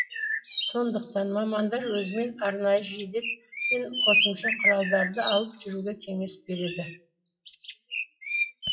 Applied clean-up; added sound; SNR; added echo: classical method WPE with log-MMSE.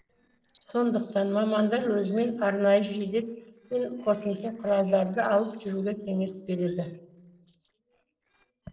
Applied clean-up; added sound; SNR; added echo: neural separator model SepFormer DNS4.